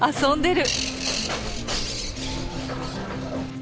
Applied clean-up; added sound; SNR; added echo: none; Bird; 4 dB; none.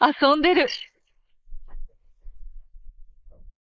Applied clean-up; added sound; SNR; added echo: neural mask model Resemble Enhance denoiser.